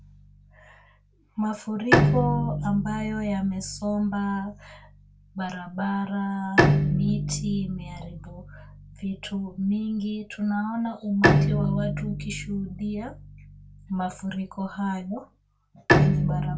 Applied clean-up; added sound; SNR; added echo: none; Bowed string instrument; -2 dB; reverberation time 0.2 s.